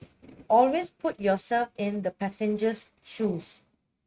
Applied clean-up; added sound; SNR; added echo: neural mask model RNNoise.